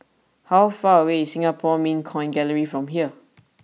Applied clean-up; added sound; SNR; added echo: none; none; none; none.